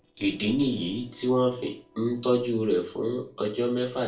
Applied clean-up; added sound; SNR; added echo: neural separator model SepFormer DNS4.